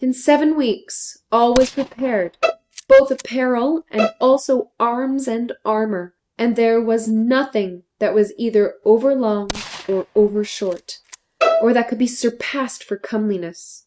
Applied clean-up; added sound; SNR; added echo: neural mask model RNNoise.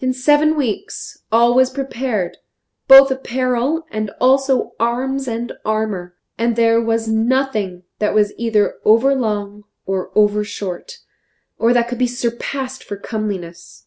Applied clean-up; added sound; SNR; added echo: none; none; none; none.